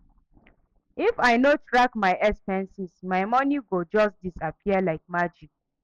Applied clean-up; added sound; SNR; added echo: none; none; none; none.